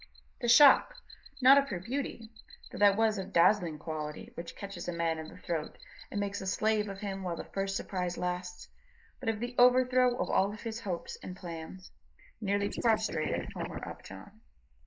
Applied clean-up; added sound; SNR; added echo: neural mask model Resemble Enhance denoiser.